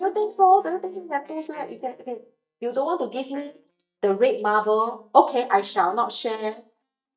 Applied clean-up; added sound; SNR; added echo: neural mask model DeepFilterNet 3.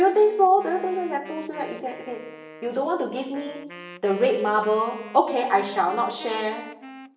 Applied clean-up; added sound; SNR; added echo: none; Wind instrument, woodwind instrument; 18 dB; reverberation time 0.7 s.